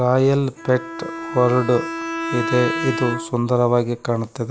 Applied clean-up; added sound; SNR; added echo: none; Bowed string instrument; 8 dB; none.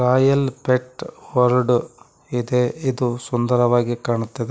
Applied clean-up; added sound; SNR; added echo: none; none; none; none.